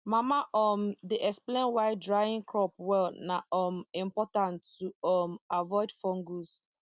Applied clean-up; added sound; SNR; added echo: none; none; none; none.